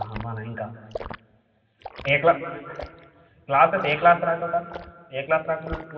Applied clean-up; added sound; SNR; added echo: none; Liquid; 16 dB; reverberation time 1.9 s.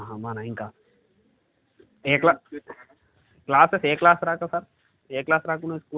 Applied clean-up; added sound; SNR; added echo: none; none; none; none.